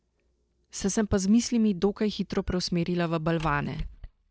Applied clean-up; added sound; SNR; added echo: neural mask model DeepFilterNet 3.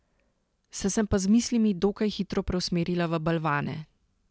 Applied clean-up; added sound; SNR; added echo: none; none; none; none.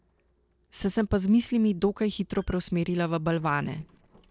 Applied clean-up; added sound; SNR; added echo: neural separator model SepFormer DNS4.